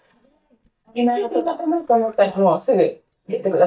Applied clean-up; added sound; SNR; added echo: neural mask model DeepFilterNet 3.